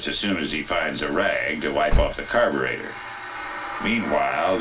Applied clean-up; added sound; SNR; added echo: none; Slam / Car; 7 dB; reverberation time 0.2 s.